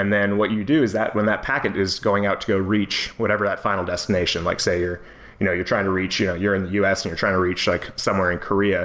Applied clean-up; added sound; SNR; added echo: none; none; none; none.